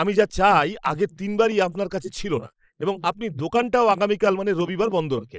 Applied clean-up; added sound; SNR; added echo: neural mask model Resemble Enhance denoiser.